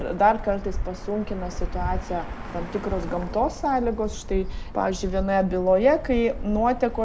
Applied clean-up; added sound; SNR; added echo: none; Bird; 7 dB; none.